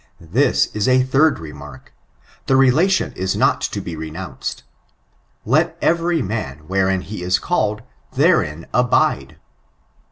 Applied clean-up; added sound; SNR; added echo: none; none; none; none.